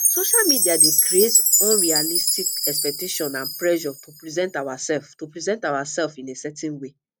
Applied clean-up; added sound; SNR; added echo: none; Chime; -3 dB; none.